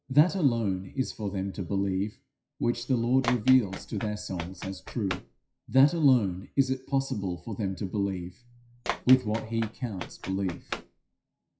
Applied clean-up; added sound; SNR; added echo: classical method WPE with log-MMSE.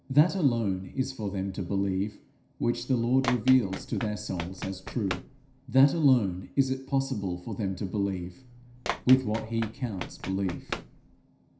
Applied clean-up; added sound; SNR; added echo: none; Run; 12 dB; reverberation time 0.5 s.